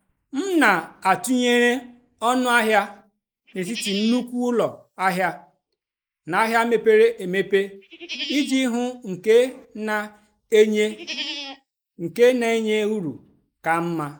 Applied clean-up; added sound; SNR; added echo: neural mask model Resemble Enhance denoiser.